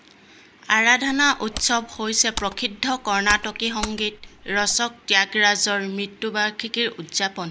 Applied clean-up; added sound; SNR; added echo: none; Computer keyboard; 13 dB; none.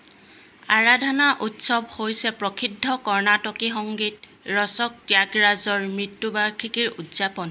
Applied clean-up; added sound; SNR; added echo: none; none; none; none.